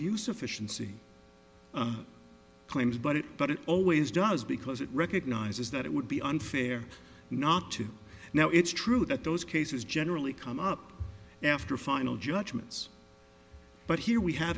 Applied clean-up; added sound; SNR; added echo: none; none; none; none.